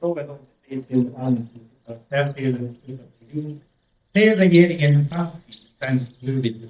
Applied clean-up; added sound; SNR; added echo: neural mask model DeepFilterNet 3.